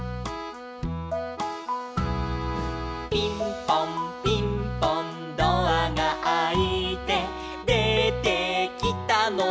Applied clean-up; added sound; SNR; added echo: none; none; none; none.